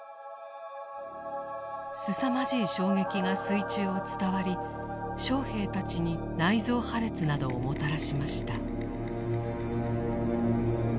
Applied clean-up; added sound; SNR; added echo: none; none; none; none.